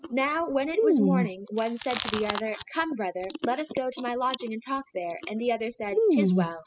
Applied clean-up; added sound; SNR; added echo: classical method spectral subtraction.